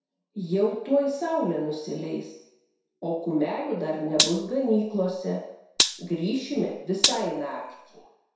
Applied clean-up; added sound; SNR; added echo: none; Gunshot, gunfire; 1 dB; reverberation time 0.7 s.